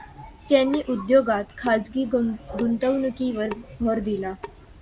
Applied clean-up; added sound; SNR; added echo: none; Drip / Sink (filling or washing) / Water tap, faucet; 18 dB; none.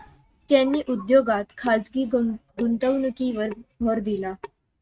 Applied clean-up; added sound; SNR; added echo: neural mask model RNNoise.